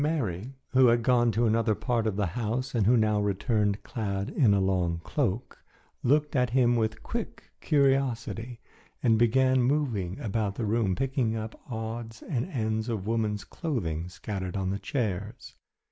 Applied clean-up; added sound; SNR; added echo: none; none; none; none.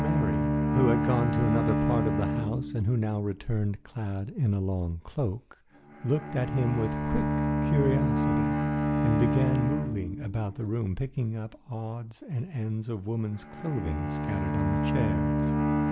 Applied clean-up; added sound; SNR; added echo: none; Bowed string instrument; -1 dB; none.